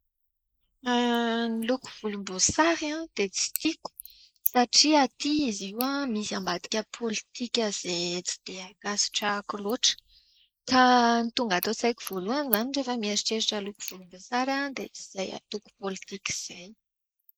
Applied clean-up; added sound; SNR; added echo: neural mask model Resemble Enhance denoiser.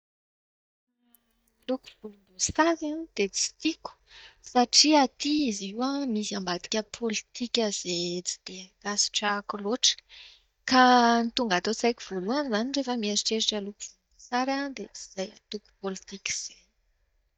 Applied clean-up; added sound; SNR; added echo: neural mask model DeepFilterNet 3.